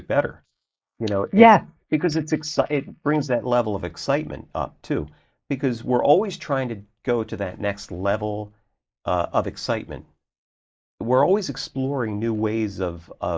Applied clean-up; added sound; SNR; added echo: neural mask model Resemble Enhance denoiser.